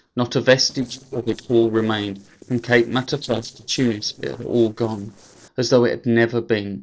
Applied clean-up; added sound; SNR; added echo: neural separator model SepFormer DNS4.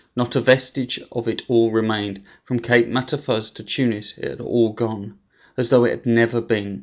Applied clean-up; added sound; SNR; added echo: none; none; none; none.